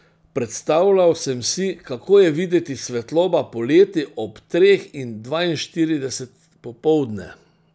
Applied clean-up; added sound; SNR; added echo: none; none; none; none.